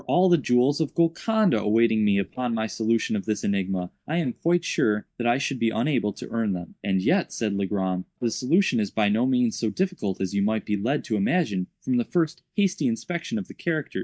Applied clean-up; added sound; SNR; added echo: neural mask model DeepFilterNet 3.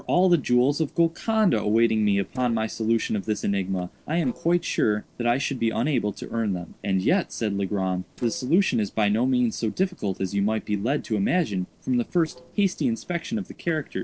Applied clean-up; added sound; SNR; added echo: neural separator model SepFormer DNS4.